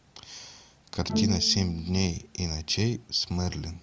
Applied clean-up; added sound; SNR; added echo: none; Bowed string instrument; 6 dB; none.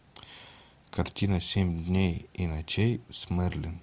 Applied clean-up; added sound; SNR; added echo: none; none; none; none.